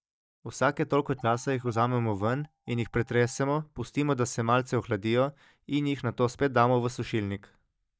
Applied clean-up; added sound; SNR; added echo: neural mask model DeepFilterNet 3.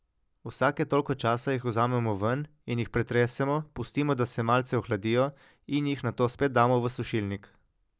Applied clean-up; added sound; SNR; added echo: none; none; none; none.